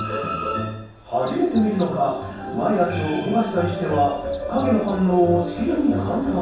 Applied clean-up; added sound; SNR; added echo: none; Bird vocalization, bird call, bird song; 19 dB; reverberation time 0.7 s.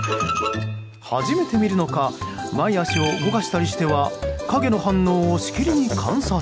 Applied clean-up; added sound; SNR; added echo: none; none; none; none.